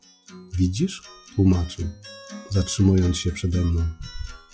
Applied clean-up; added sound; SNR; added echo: classical method log-MMSE.